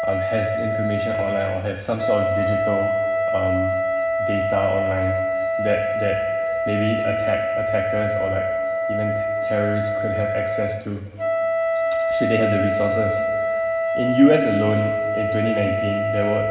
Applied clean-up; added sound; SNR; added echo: none; Wind instrument, woodwind instrument; -2 dB; reverberation time 1.9 s.